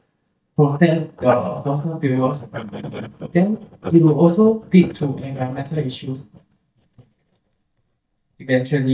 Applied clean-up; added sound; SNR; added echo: neural mask model DeepFilterNet 3.